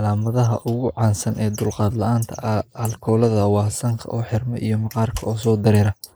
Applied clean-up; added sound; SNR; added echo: neural mask model Resemble Enhance denoiser.